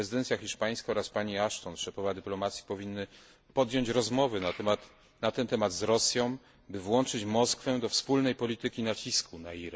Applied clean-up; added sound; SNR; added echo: none; none; none; none.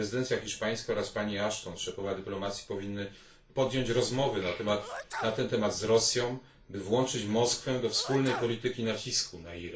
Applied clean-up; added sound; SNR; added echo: none; Sneeze; 13 dB; reverberation time 0.3 s.